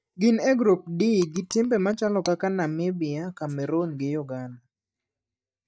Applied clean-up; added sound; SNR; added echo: neural mask model DeepFilterNet 3.